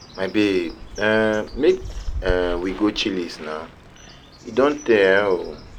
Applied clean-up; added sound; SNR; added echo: none; Bird; 13 dB; none.